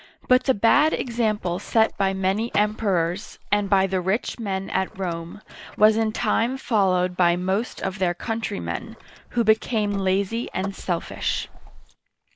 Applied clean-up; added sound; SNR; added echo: neural mask model Resemble Enhance denoiser.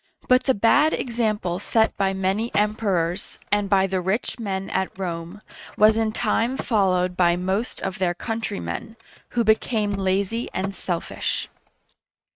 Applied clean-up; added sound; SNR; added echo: neural mask model RNNoise.